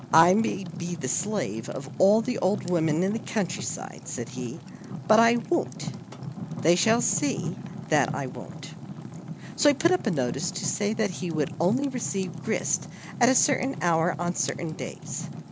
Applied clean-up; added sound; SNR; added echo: none; Fire; 10 dB; none.